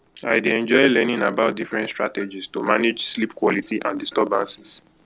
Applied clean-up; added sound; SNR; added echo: neural separator model SepFormer DNS4.